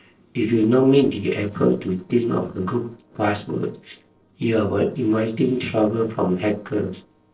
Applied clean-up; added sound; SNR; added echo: neural separator model SepFormer DNS4.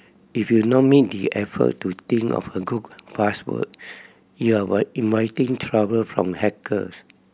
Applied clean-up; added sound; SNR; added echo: none; none; none; none.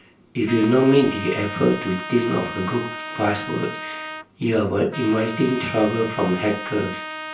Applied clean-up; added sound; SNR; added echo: none; Trumpet; 11 dB; reverberation time 0.3 s.